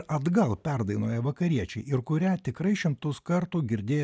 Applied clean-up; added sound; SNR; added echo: none; none; none; none.